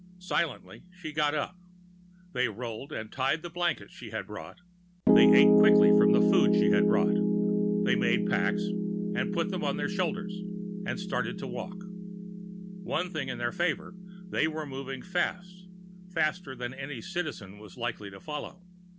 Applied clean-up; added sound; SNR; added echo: none; Piano; -4 dB; none.